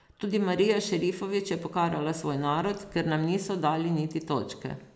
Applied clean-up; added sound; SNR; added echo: none; none; none; none.